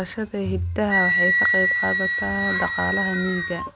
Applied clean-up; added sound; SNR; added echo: none; Wind instrument, woodwind instrument; -2 dB; none.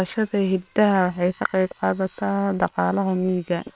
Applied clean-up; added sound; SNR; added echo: neural separator model SepFormer WHAM!.